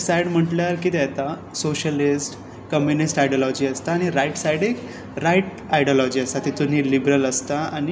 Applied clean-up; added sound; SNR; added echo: none; none; none; none.